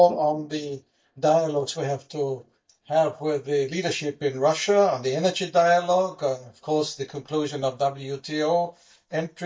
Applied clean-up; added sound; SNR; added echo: neural mask model DeepFilterNet 3.